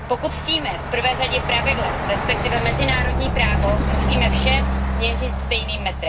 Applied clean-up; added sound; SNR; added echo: none; Truck; -2 dB; reverberation time 0.4 s.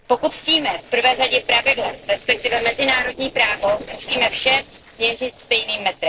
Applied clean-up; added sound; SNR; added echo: neural separator model SepFormer DNS4.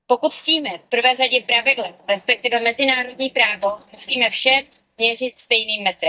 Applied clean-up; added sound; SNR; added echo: neural mask model DeepFilterNet 3.